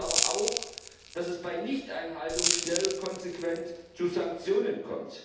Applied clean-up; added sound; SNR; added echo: none; Crackle; 1 dB; reverberation time 0.8 s.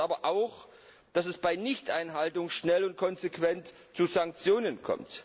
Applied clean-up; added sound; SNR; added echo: none; none; none; none.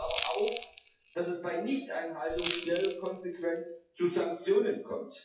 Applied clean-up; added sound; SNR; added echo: classical method WPE with log-MMSE.